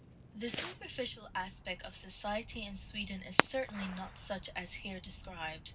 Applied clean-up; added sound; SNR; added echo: none; Fireworks; 0 dB; reverberation time 0.4 s.